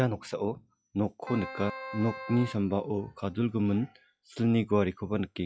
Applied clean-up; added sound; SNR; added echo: classical method log-MMSE.